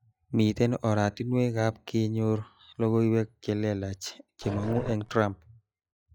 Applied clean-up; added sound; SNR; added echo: classical method log-MMSE.